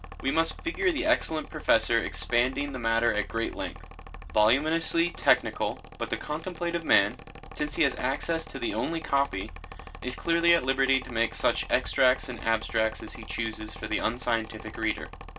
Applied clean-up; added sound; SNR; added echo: none; Mechanical fan; 13 dB; reverberation time 0.2 s.